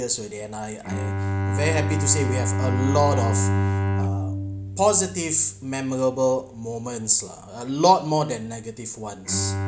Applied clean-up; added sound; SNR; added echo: none; Bowed string instrument; 2 dB; none.